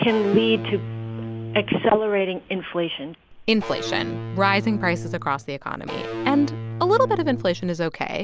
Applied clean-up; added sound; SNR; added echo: none; Electric guitar / Bass guitar; 8 dB; none.